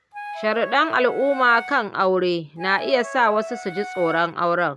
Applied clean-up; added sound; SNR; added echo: none; Wind instrument, woodwind instrument; 12 dB; none.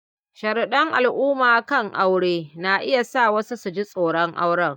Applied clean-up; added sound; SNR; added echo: neural mask model DeepFilterNet 3.